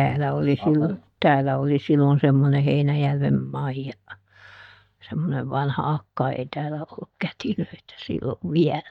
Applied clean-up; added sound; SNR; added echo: neural mask model DeepFilterNet 3.